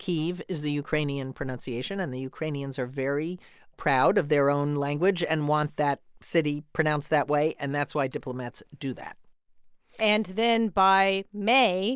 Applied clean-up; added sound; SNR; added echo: none; none; none; none.